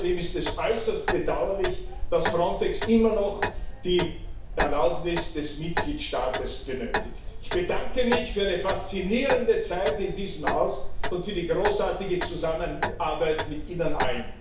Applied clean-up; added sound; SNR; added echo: none; Clock; 2 dB; reverberation time 0.6 s.